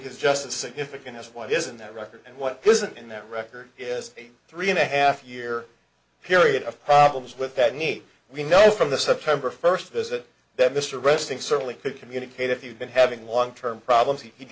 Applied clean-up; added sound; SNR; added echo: none; none; none; none.